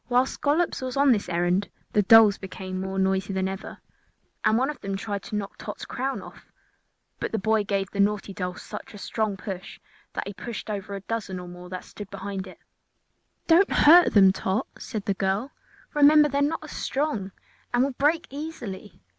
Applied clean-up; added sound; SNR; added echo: none; none; none; none.